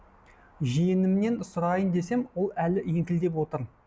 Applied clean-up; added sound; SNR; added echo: none; none; none; none.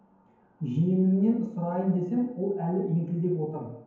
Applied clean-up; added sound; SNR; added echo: none; none; none; reverberation time 0.9 s.